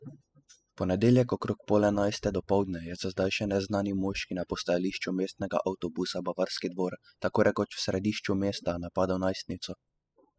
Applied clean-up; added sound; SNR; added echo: classical method spectral subtraction.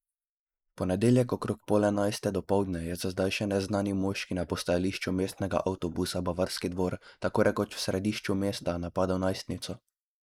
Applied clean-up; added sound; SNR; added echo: neural mask model Resemble Enhance denoiser.